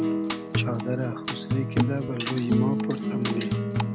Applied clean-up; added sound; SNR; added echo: none; Acoustic guitar; -4 dB; none.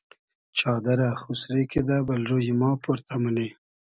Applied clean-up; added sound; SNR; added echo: none; none; none; none.